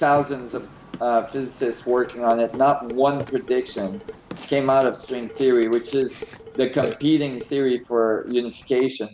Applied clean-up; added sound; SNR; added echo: none; Dishes, pots, and pans + Burping, eructation; 16 dB; none.